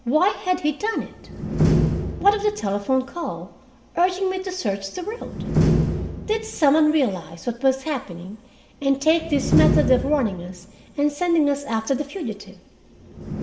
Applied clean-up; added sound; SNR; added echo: none; Slam; 3 dB; reverberation time 1.9 s.